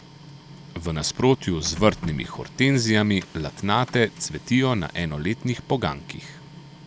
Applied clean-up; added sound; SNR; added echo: none; Printer; 17 dB; none.